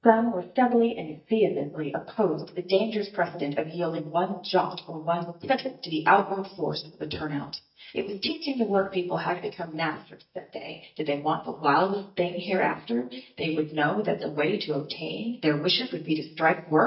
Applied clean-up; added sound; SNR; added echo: neural mask model DeepFilterNet 3.